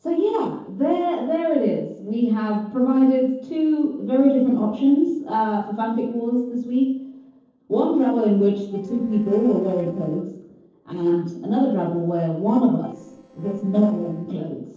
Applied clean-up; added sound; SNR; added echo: neural separator model SepFormer DNS4.